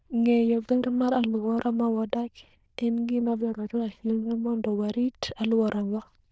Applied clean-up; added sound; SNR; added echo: neural diffusion model UNIVERSE++.